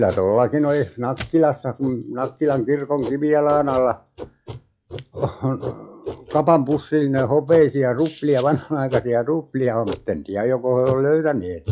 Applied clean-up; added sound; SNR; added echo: classical method log-MMSE.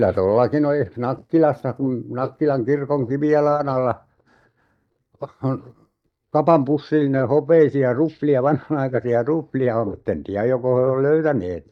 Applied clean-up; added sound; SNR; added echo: neural mask model DeepFilterNet 3.